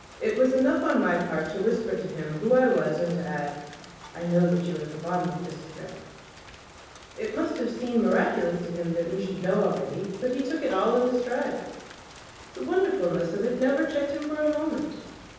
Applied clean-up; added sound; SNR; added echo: none; Rain; 20 dB; reverberation time 1.1 s.